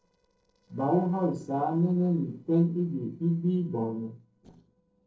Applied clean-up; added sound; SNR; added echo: neural separator model SepFormer DNS4.